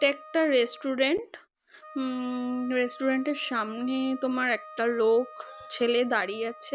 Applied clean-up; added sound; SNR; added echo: none; Wind instrument, woodwind instrument; 18 dB; none.